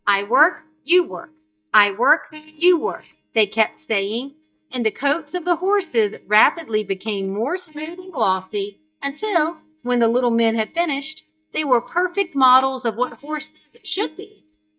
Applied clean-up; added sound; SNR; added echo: neural mask model DeepFilterNet 3.